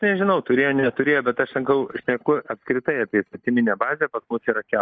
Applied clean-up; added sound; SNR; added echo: neural mask model DeepFilterNet 3.